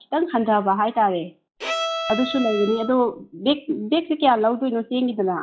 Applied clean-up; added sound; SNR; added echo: classical method log-MMSE.